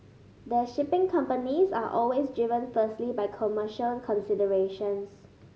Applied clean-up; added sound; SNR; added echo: none; none; none; none.